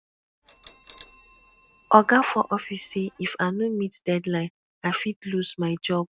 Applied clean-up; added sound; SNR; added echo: none; Bell; 18 dB; none.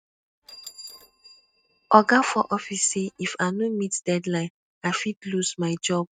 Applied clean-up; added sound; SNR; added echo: neural mask model RNNoise.